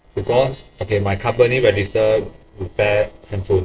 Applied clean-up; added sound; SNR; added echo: neural separator model SepFormer DNS4.